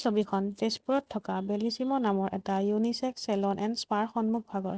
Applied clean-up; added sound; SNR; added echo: none; none; none; none.